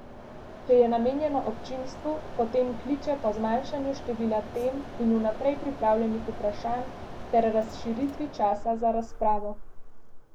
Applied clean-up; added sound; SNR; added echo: none; Mechanisms; 10 dB; none.